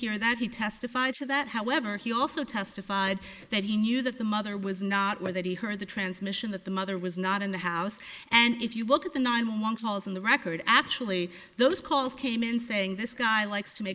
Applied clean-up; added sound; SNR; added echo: neural mask model Resemble Enhance denoiser.